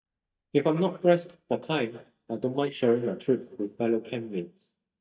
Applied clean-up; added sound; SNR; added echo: neural mask model DeepFilterNet 3.